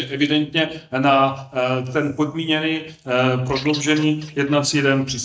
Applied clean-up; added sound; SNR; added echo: neural mask model DeepFilterNet 3.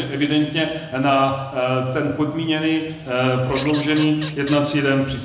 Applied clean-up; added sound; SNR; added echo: none; Bird vocalization, bird call, bird song / Fowl; 11 dB; reverberation time 0.9 s.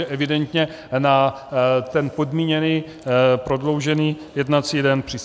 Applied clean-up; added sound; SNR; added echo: none; none; none; none.